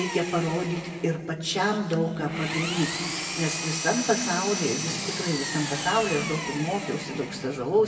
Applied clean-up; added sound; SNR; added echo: none; Engine; 6 dB; reverberation time 1.8 s.